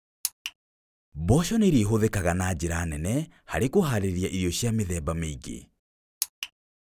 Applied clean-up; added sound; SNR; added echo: none; none; none; none.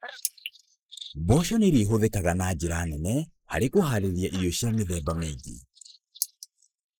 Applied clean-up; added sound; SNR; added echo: neural mask model Resemble Enhance denoiser.